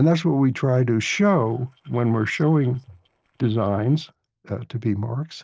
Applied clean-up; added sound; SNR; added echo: neural separator model SepFormer DNS4.